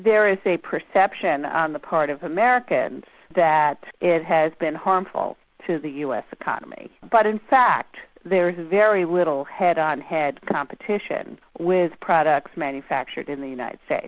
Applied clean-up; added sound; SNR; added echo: none; none; none; none.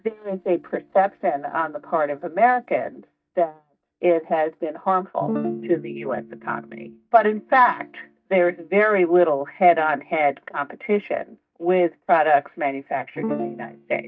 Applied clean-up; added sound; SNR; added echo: neural mask model DeepFilterNet 3.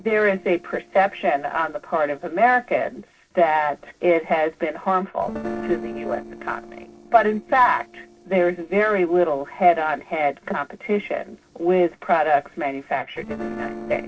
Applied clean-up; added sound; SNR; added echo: neural separator model SepFormer DNS4.